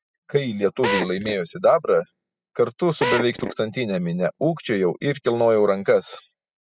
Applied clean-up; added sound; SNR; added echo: classical method spectral subtraction.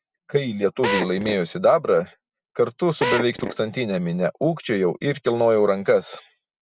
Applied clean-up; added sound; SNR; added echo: none; Drill; 4 dB; none.